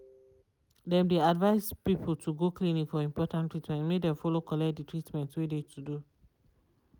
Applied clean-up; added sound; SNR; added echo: none; none; none; none.